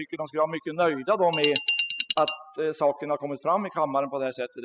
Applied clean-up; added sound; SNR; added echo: classical method spectral subtraction.